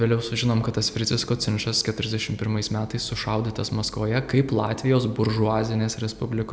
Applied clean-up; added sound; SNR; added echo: none; none; none; none.